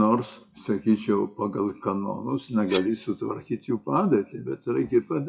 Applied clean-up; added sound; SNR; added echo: classical method WPE with log-MMSE.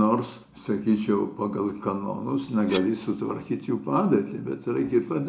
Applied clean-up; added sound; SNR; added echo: none; Cutlery, silverware; 17 dB; reverberation time 0.3 s.